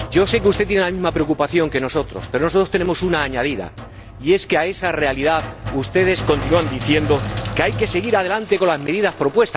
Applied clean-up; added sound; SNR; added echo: none; Sink (filling or washing); 10 dB; none.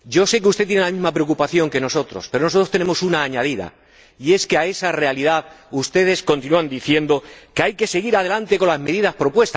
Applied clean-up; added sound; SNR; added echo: none; none; none; none.